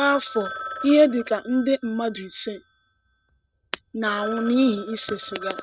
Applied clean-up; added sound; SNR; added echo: neural mask model RNNoise.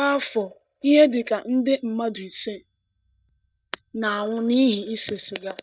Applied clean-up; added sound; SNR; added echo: neural mask model DeepFilterNet 3.